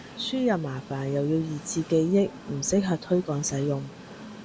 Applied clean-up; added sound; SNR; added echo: none; Train; 16 dB; none.